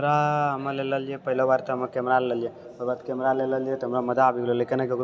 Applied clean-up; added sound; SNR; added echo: none; none; none; none.